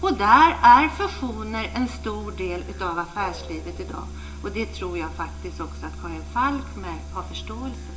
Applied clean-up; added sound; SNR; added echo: none; Musical instrument; 12 dB; reverberation time 0.4 s.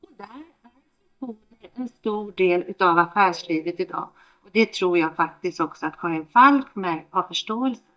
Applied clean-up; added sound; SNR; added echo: neural mask model DeepFilterNet 3.